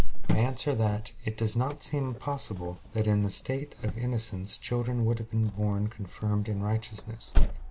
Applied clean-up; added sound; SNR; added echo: none; Cricket; -2 dB; none.